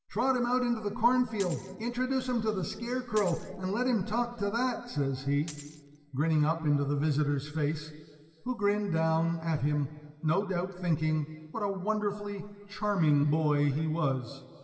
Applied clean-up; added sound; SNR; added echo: none; Coin (dropping); 18 dB; reverberation time 2.3 s.